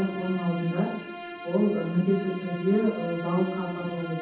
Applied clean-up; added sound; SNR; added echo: none; Bowed string instrument; 11 dB; reverberation time 0.8 s.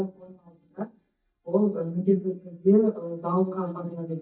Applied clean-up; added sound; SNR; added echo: neural mask model DeepFilterNet 3.